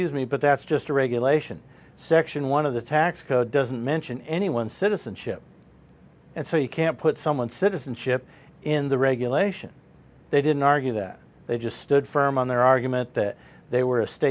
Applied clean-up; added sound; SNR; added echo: none; none; none; none.